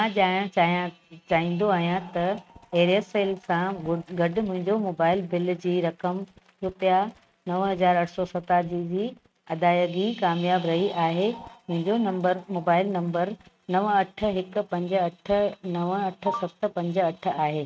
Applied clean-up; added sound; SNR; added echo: neural mask model RNNoise.